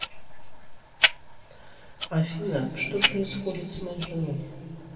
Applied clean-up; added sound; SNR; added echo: none; Tick-tock; 1 dB; reverberation time 2.6 s.